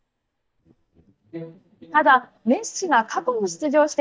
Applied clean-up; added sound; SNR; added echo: neural mask model DeepFilterNet 3.